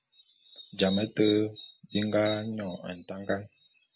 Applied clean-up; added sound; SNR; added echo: none; none; none; none.